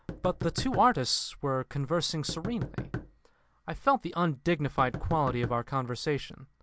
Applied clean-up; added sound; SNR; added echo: none; Knock; 10 dB; none.